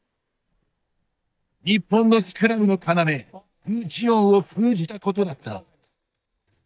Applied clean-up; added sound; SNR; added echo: neural mask model DeepFilterNet 3.